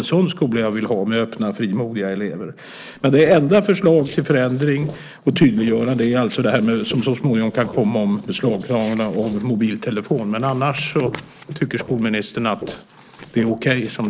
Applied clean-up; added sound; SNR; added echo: neural separator model SepFormer DNS4.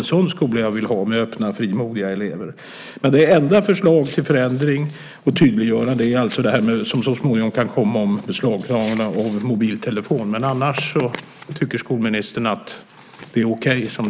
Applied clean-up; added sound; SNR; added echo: none; none; none; none.